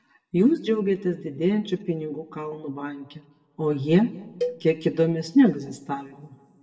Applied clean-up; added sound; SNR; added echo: none; Cowbell; 11 dB; reverberation time 1.2 s.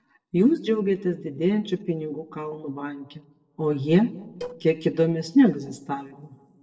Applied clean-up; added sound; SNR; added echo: neural separator model SepFormer DNS4.